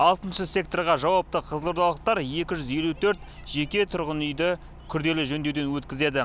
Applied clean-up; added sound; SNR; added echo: none; none; none; none.